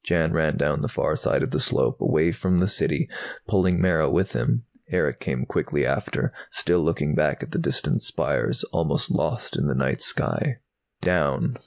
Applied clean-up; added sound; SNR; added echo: none; none; none; none.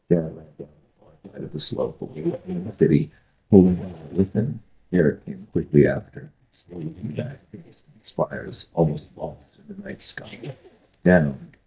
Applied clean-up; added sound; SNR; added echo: neural mask model DeepFilterNet 3.